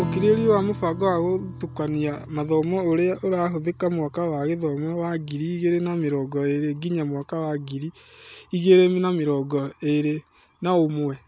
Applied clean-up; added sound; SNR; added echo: none; Strum; 15 dB; none.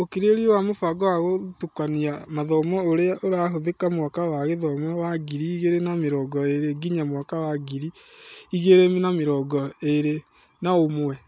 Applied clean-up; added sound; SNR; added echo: none; none; none; none.